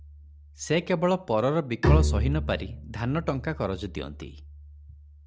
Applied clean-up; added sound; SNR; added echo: none; Bowed string instrument; 1 dB; none.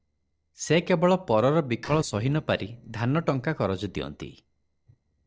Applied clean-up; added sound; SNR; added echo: neural separator model SepFormer DNS4.